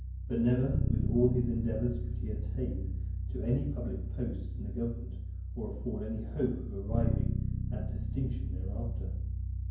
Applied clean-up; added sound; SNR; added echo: none; Bass guitar; -1 dB; reverberation time 0.9 s.